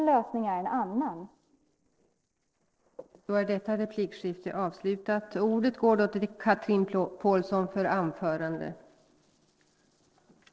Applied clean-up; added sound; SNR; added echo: neural separator model SepFormer DNS4.